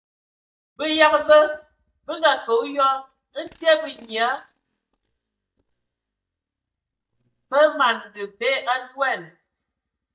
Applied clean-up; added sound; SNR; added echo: neural mask model DeepFilterNet 3.